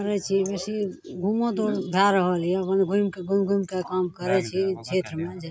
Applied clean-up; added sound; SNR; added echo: none; none; none; none.